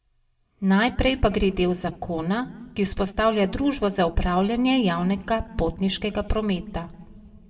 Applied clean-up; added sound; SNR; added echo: none; none; none; reverberation time 0.4 s.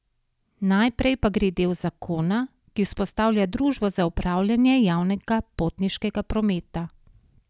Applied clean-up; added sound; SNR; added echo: none; none; none; none.